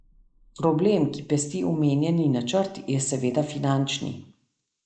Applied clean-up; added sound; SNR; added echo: neural mask model Resemble Enhance denoiser.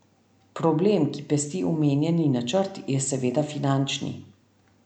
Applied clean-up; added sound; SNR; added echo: none; none; none; none.